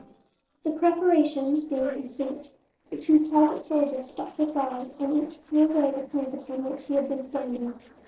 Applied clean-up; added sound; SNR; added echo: neural separator model SepFormer DNS4.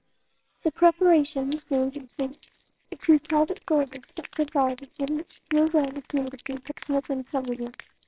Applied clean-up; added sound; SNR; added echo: neural separator model SepFormer WHAMR!.